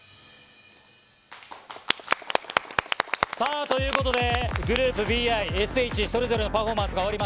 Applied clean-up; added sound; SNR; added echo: none; none; none; none.